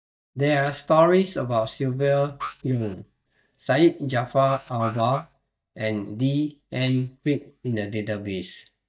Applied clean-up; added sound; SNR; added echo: neural mask model DeepFilterNet 3.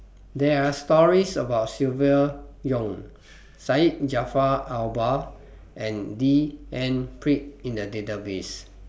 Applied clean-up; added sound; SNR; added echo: none; none; none; none.